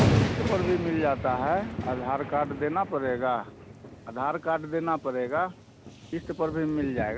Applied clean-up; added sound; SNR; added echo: none; Thunder; 3 dB; none.